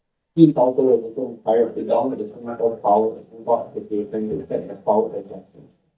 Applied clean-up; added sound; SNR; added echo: neural mask model DeepFilterNet 3.